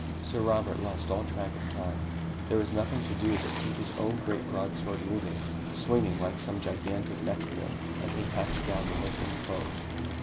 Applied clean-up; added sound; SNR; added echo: none; Bicycle; 0 dB; none.